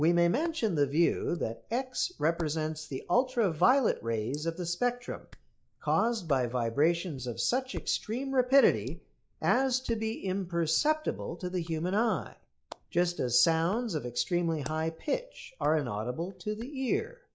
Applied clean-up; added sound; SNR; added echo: neural mask model Resemble Enhance denoiser.